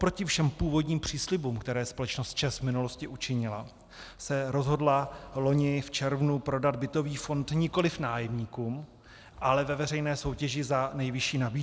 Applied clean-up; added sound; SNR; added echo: none; none; none; none.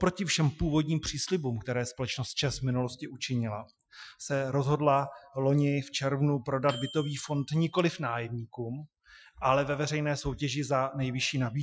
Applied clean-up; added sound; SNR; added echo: classical method Wiener filter.